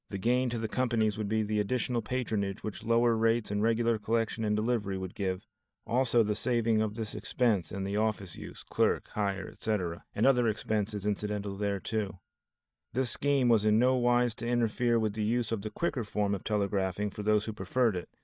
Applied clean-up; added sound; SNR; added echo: neural mask model DeepFilterNet 3.